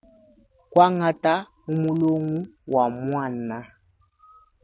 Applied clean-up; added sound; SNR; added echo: none; none; none; none.